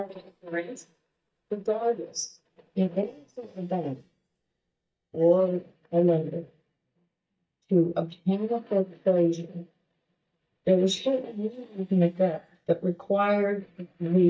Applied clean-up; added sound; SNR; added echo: neural mask model DeepFilterNet 3.